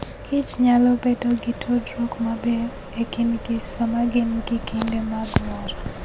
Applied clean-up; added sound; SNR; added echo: none; Accelerating, revving, vroom; 12 dB; none.